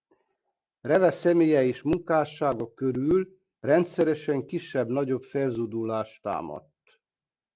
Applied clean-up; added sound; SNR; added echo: none; none; none; none.